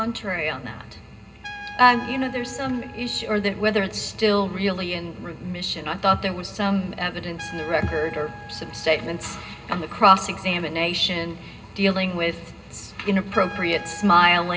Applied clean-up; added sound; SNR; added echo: none; Trumpet; 19 dB; reverberation time 0.2 s.